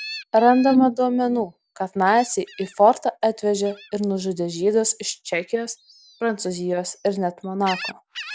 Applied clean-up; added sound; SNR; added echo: none; Gull, seagull; 19 dB; none.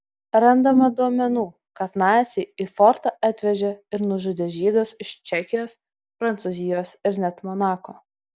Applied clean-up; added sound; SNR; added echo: none; none; none; none.